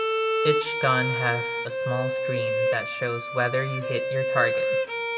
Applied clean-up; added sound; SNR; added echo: none; Bowed string instrument; -1 dB; reverberation time 1.8 s.